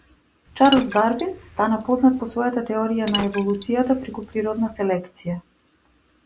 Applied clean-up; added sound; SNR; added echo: none; Liquid; 12 dB; none.